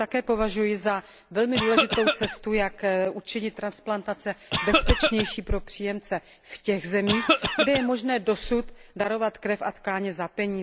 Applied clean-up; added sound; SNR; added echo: none; Cough; -2 dB; none.